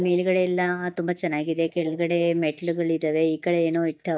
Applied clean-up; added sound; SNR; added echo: neural mask model DeepFilterNet 3.